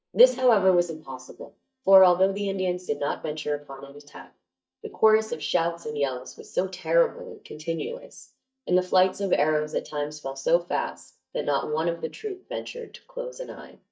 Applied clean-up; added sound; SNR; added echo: neural mask model DeepFilterNet 3.